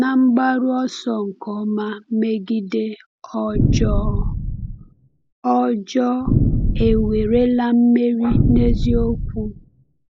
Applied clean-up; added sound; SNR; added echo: none; Boom; 0 dB; none.